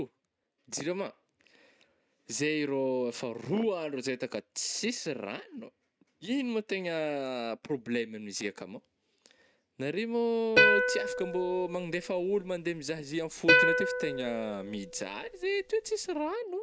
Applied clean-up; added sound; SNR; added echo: none; Plucked string instrument; -4 dB; none.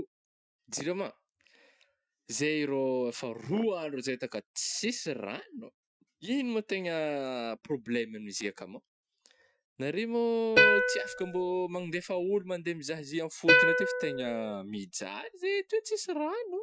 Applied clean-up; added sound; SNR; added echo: classical method Wiener filter.